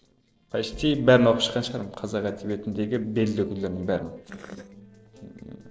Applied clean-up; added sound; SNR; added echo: neural separator model SepFormer DNS4.